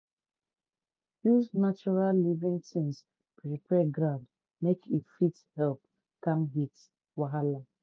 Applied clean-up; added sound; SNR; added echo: none; none; none; none.